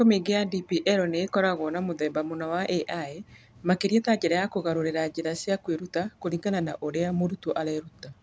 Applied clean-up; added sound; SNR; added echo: none; none; none; none.